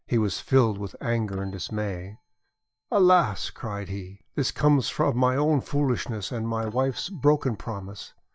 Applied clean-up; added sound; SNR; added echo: neural mask model DeepFilterNet 3.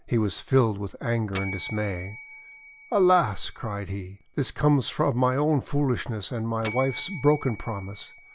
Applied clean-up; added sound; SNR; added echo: none; Bell; 13 dB; none.